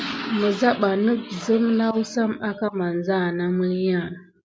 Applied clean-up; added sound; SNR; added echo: none; none; none; none.